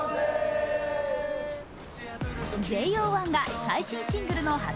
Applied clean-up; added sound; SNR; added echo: none; Boom + Wind; 16 dB; none.